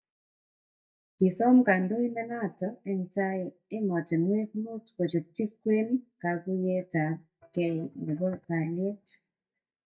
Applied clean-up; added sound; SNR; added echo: neural mask model DeepFilterNet 3.